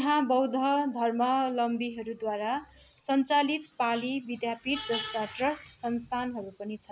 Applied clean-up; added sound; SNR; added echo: none; none; none; none.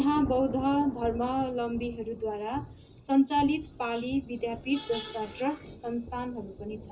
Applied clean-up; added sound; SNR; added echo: none; Thunder / Rain; 14 dB; reverberation time 0.2 s.